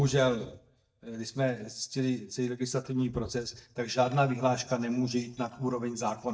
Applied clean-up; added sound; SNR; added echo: neural mask model DeepFilterNet 3.